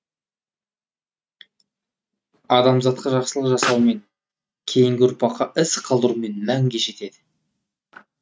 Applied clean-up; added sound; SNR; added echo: neural mask model RNNoise.